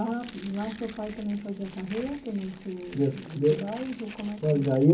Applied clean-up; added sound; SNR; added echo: none; Tearing; 19 dB; reverberation time 0.3 s.